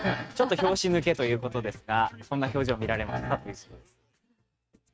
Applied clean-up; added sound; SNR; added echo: neural mask model RNNoise.